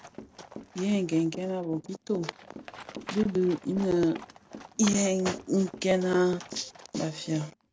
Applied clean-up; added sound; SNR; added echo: none; Walk, footsteps / Run + Livestock, farm animals, working animals; 16 dB; none.